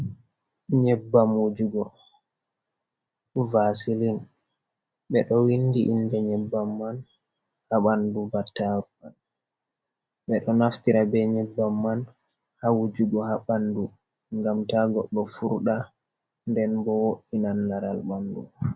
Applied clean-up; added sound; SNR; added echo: none; none; none; none.